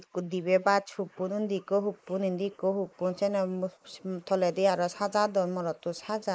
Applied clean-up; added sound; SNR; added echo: neural mask model Resemble Enhance denoiser.